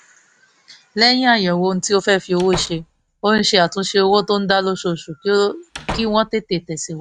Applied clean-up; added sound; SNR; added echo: neural mask model RNNoise.